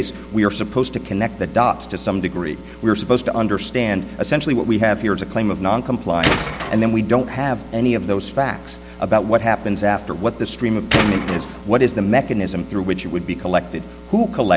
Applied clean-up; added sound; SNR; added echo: none; Tools; 3 dB; none.